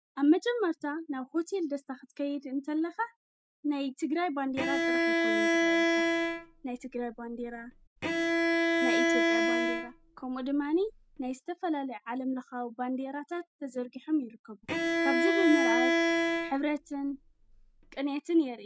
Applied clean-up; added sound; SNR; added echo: none; Bowed string instrument; -4 dB; none.